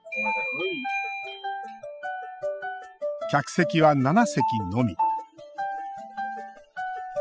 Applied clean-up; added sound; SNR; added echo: classical method spectral subtraction.